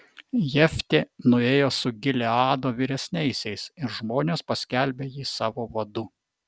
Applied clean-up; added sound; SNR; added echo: none; none; none; none.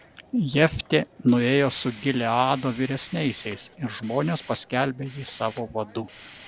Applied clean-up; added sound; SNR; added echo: none; Hiss; 15 dB; none.